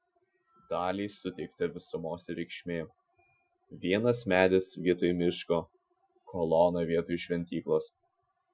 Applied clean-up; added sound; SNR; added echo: classical method Wiener filter.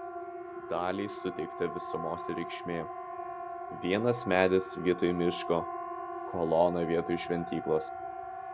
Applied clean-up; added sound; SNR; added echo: none; Siren; 8 dB; none.